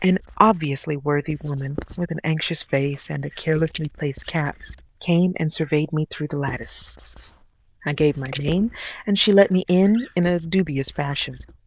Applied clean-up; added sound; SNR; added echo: neural diffusion model UNIVERSE++.